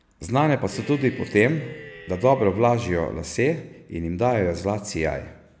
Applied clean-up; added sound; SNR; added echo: none; Cheering; 19 dB; none.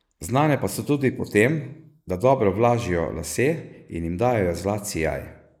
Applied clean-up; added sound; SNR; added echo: neural mask model Resemble Enhance denoiser.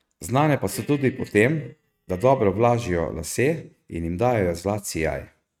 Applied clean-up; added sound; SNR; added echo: neural mask model RNNoise.